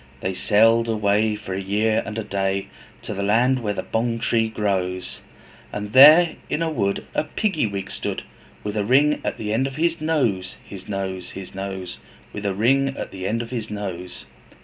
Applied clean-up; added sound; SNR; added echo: none; none; none; none.